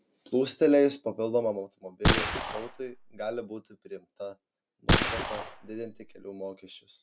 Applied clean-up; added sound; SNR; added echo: none; Gunshot, gunfire; -2 dB; none.